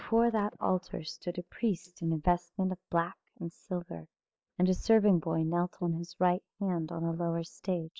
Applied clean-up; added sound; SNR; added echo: neural mask model DeepFilterNet 3.